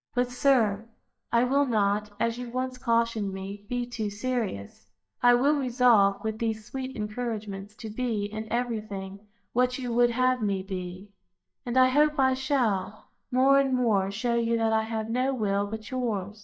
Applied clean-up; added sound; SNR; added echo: neural mask model DeepFilterNet 3.